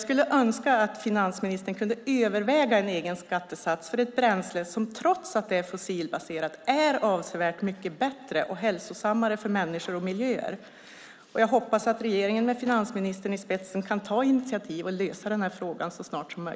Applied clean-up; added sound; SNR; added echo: none; none; none; none.